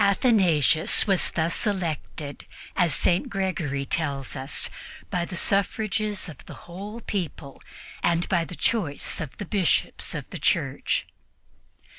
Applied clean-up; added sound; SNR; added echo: none; none; none; none.